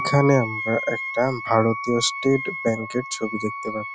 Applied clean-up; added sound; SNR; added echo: none; Wind instrument, woodwind instrument; 8 dB; none.